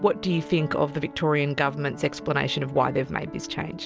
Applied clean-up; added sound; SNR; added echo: none; Piano; 14 dB; none.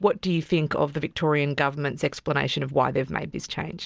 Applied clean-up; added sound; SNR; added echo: none; none; none; none.